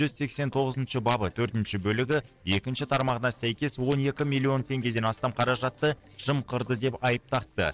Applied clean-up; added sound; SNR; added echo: neural separator model SepFormer DNS4.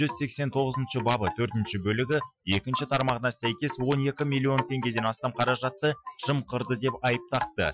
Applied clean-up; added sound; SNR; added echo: classical method Wiener filter.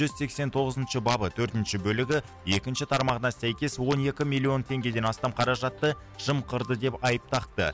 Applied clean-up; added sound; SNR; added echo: none; none; none; none.